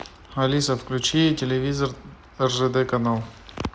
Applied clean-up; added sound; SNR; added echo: none; none; none; none.